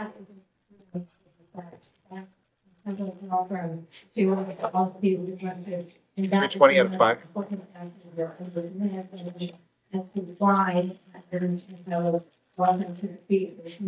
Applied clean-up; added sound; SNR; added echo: neural mask model DeepFilterNet 3.